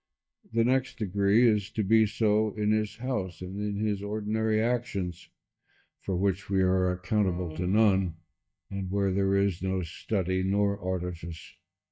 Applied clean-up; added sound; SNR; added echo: neural mask model DeepFilterNet 3.